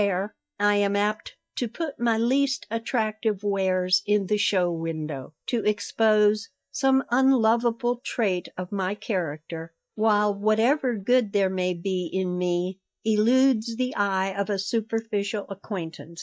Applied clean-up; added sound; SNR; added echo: neural mask model DeepFilterNet 3.